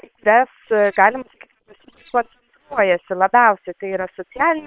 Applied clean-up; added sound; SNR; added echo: neural separator model SepFormer WHAM!.